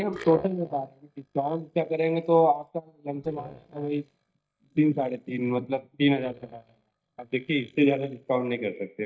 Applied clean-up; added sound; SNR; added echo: neural mask model DeepFilterNet 3.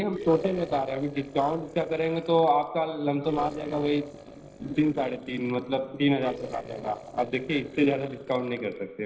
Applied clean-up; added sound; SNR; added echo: neural separator model SepFormer DNS4.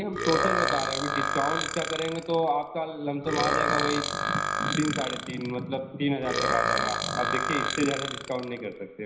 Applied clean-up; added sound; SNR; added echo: none; Burping, eructation; 0 dB; reverberation time 0.9 s.